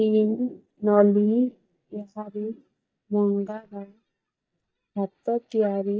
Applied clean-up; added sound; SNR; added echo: neural mask model DeepFilterNet 3.